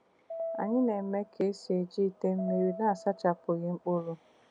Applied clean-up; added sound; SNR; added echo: none; Piano; 11 dB; none.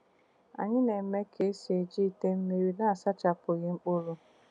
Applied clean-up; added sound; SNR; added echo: none; none; none; none.